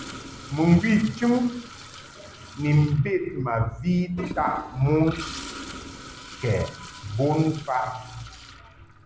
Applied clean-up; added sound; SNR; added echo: none; Toilet flush; 15 dB; none.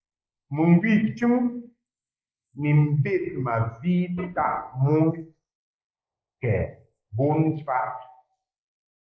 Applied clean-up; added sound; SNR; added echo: neural mask model Resemble Enhance denoiser.